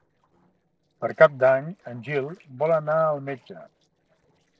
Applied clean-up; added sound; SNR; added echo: neural separator model SepFormer DNS4.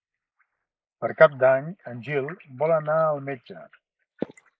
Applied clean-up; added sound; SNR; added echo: neural mask model Resemble Enhance denoiser.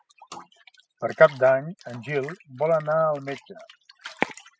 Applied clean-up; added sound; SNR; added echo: classical method spectral subtraction.